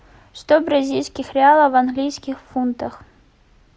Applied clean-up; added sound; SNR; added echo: none; none; none; none.